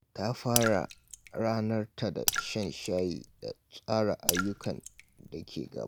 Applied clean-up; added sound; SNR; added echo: none; Raindrop / Splash, splatter; 4 dB; none.